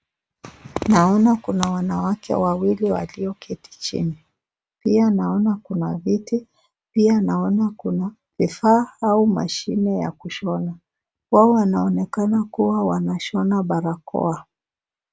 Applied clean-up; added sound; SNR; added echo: none; none; none; none.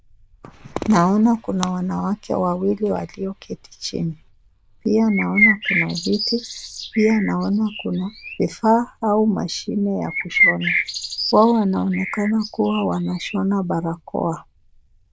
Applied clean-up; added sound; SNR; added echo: neural diffusion model UNIVERSE++.